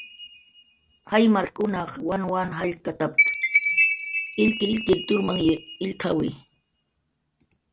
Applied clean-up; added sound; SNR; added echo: none; Chime; 3 dB; none.